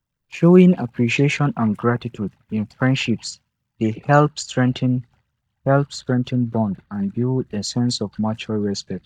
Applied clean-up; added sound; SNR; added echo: neural mask model DeepFilterNet 3.